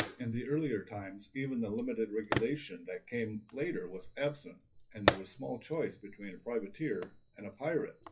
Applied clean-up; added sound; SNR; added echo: classical method WPE with log-MMSE.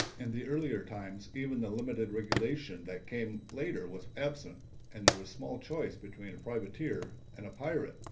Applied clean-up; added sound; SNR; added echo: none; Fire; 3 dB; reverberation time 0.3 s.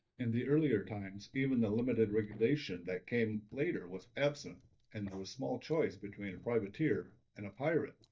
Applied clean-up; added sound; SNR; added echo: neural mask model DeepFilterNet 3.